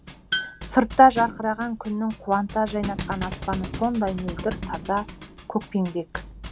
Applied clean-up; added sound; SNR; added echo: none; Tools + Thump, thud; 10 dB; none.